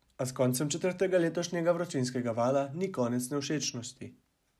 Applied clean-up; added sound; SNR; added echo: none; none; none; none.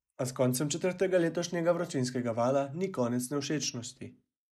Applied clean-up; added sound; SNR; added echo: neural mask model Resemble Enhance denoiser.